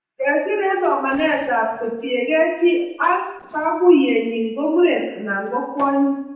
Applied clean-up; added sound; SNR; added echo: neural separator model SepFormer DNS4.